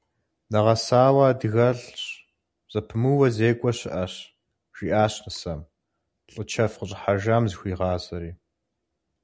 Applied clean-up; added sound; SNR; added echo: none; none; none; none.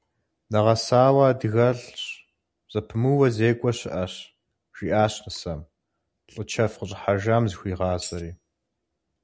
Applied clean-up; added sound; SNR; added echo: none; Tambourine; 17 dB; none.